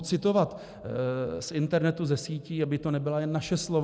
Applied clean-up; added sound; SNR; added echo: none; none; none; none.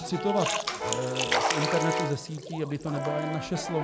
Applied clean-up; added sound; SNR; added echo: none; Brass instrument + Splash, splatter; 0 dB; none.